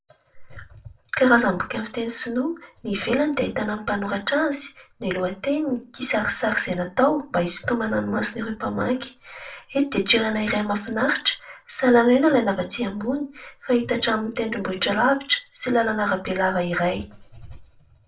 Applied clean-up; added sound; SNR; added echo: none; none; none; reverberation time 0.2 s.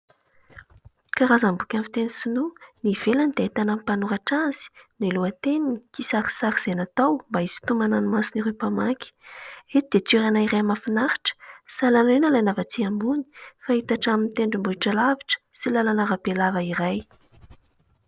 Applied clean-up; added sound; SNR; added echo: none; none; none; none.